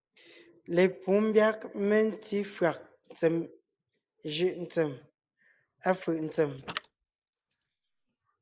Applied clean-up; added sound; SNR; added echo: neural mask model Resemble Enhance denoiser.